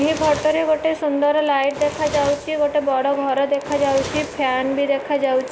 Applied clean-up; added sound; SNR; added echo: none; Fire; 15 dB; none.